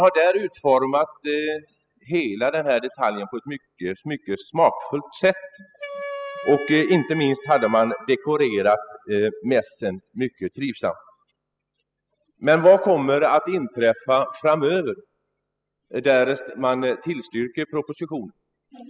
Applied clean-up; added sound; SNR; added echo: classical method spectral subtraction.